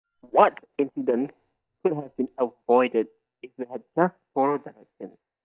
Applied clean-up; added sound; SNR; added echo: neural mask model DeepFilterNet 3.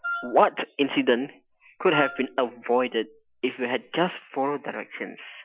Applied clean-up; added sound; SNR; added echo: classical method Wiener filter.